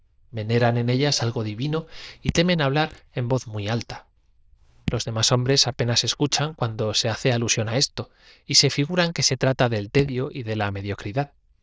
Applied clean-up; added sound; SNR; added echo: neural diffusion model UNIVERSE++.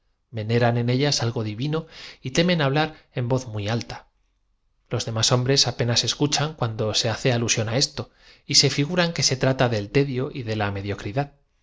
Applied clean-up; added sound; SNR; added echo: none; none; none; none.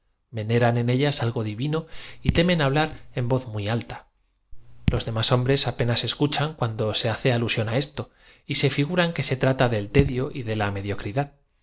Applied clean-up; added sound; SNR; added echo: none; Raindrop / Drip; 7 dB; none.